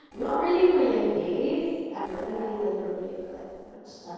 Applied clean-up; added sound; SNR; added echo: neural separator model SepFormer DNS4.